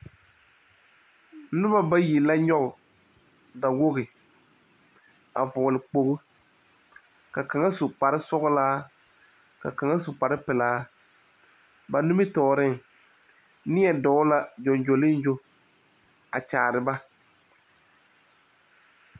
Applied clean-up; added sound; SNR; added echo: none; none; none; none.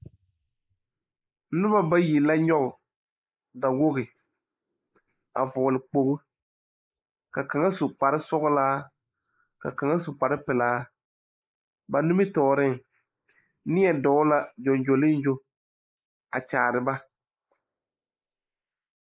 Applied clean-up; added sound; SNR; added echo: neural mask model Resemble Enhance denoiser.